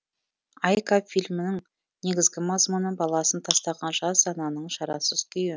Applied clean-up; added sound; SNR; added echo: none; none; none; none.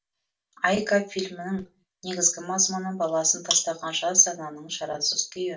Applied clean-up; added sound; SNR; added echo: none; none; none; reverberation time 0.2 s.